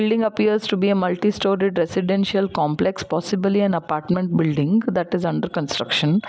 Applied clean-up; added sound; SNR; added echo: none; none; none; none.